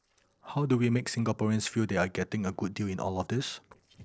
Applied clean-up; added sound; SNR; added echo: neural separator model SepFormer DNS4.